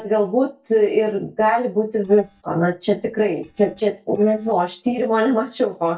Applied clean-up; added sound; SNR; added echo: neural mask model DeepFilterNet 3.